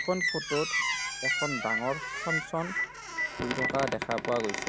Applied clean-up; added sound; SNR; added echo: none; Telephone + Squeak; -1 dB; none.